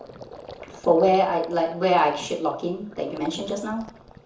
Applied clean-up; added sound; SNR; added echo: none; Gurgling; 19 dB; reverberation time 0.7 s.